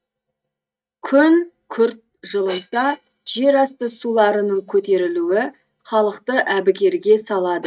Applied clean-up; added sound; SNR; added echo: neural mask model RNNoise.